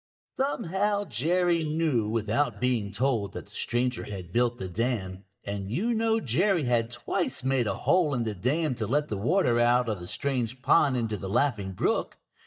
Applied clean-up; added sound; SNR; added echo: neural mask model DeepFilterNet 3.